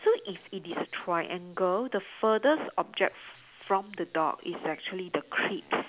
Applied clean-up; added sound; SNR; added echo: none; none; none; none.